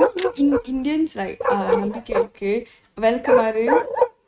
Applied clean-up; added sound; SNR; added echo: neural mask model RNNoise.